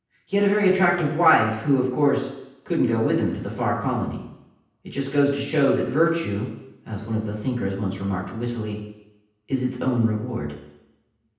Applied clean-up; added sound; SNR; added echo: none; none; none; reverberation time 0.9 s.